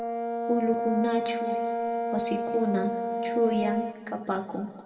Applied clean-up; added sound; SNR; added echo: none; Brass instrument; 1 dB; reverberation time 1.8 s.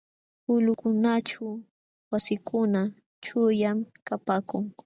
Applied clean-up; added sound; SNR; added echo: none; none; none; none.